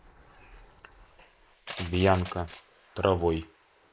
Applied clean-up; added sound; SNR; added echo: neural mask model Resemble Enhance denoiser.